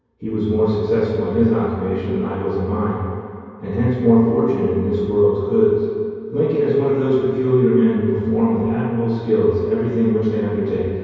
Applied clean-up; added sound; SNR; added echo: none; none; none; reverberation time 2.2 s.